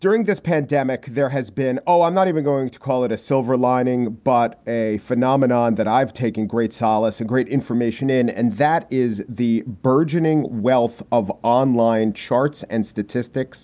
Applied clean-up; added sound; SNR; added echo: none; none; none; none.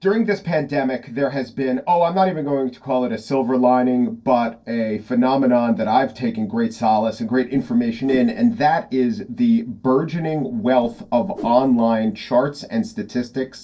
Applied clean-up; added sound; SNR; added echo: neural separator model SepFormer DNS4.